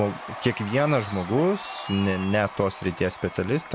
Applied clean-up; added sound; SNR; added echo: none; Cheering; 13 dB; none.